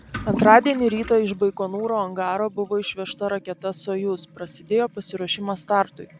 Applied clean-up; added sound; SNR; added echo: none; Toilet flush / Liquid; 12 dB; none.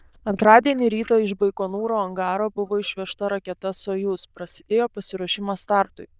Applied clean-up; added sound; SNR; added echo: neural diffusion model UNIVERSE++.